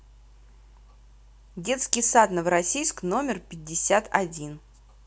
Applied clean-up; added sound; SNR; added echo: none; none; none; none.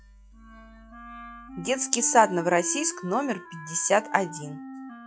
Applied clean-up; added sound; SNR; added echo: classical method log-MMSE.